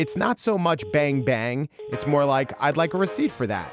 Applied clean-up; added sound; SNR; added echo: none; Telephone; 16 dB; none.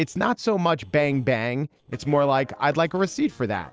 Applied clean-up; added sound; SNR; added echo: neural separator model SepFormer DNS4.